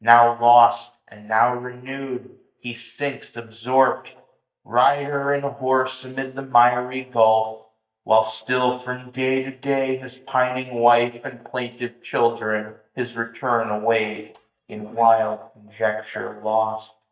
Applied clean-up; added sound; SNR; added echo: neural mask model DeepFilterNet 3.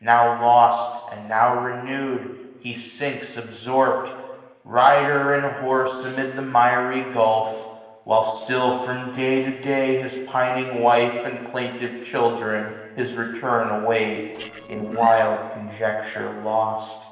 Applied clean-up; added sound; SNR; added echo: neural separator model SepFormer DNS4.